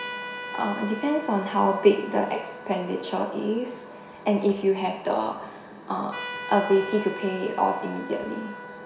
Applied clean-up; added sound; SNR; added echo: none; Trumpet; 13 dB; reverberation time 0.7 s.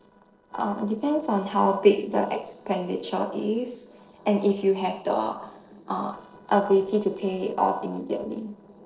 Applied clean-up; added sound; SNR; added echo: neural separator model SepFormer DNS4.